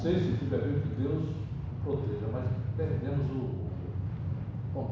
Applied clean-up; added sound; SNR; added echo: none; Train; -1 dB; reverberation time 1.1 s.